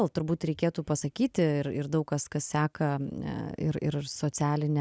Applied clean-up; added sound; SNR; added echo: none; none; none; none.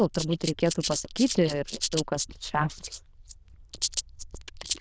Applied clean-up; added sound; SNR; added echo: neural diffusion model UNIVERSE++.